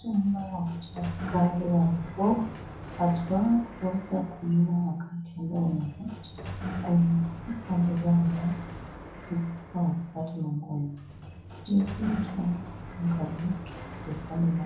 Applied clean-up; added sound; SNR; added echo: none; Sliding door; 12 dB; reverberation time 0.6 s.